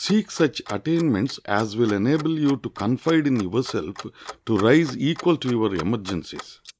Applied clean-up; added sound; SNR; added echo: neural mask model Resemble Enhance denoiser.